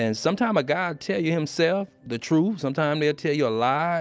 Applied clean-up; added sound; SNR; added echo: none; none; none; none.